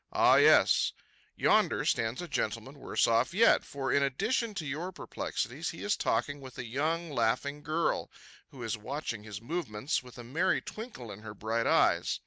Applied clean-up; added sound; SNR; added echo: none; none; none; none.